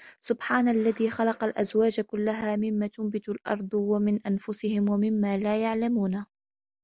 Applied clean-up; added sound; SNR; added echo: none; none; none; none.